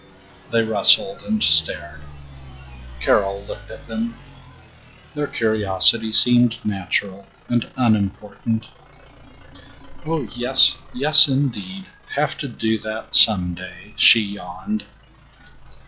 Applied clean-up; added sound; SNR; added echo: classical method log-MMSE.